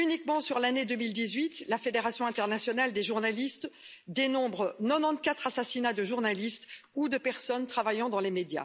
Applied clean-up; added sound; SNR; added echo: none; none; none; none.